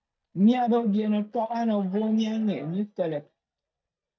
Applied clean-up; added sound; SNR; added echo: neural mask model DeepFilterNet 3.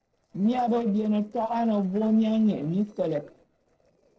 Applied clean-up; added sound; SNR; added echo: neural separator model SepFormer DNS4.